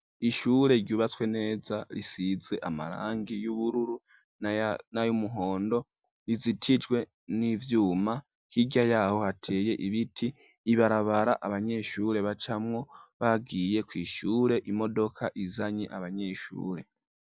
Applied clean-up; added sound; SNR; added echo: none; none; none; none.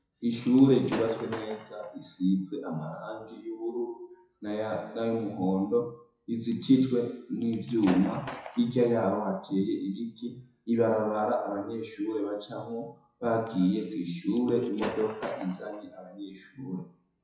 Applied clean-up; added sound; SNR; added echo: classical method WPE with log-MMSE.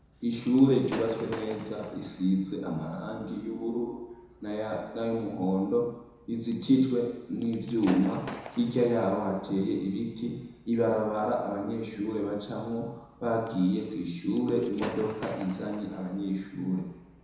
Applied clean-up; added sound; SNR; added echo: none; Gunshot, gunfire / Fireworks; 17 dB; reverberation time 1.0 s.